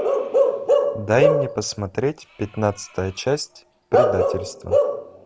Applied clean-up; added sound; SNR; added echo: none; Bark / Livestock, farm animals, working animals; -3 dB; none.